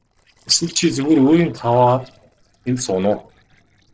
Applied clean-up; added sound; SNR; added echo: neural separator model SepFormer DNS4.